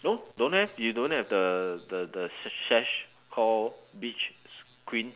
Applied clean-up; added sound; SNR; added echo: none; none; none; none.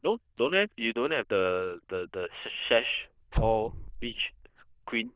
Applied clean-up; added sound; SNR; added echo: neural diffusion model UNIVERSE++.